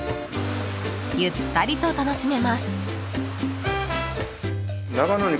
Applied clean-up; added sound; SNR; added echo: none; none; none; none.